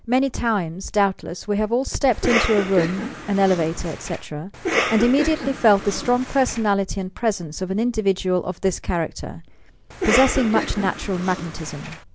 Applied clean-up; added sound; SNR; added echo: none; Cough; 5 dB; none.